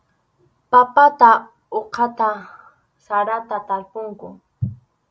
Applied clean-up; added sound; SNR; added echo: none; none; none; none.